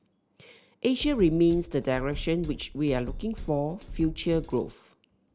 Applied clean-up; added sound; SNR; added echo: none; Drum kit; 10 dB; none.